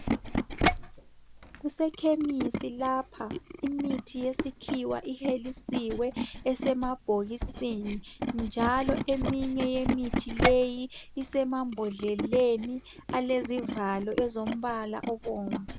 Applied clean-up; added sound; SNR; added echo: none; Tools; 4 dB; none.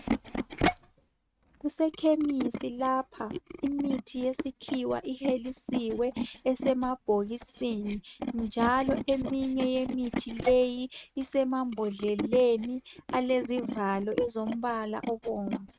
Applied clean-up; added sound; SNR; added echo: neural mask model RNNoise.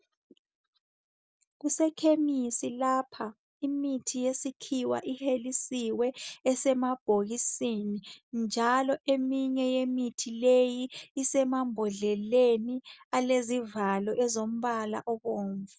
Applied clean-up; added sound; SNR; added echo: none; none; none; none.